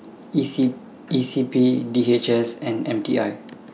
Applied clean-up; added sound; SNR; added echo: none; none; none; none.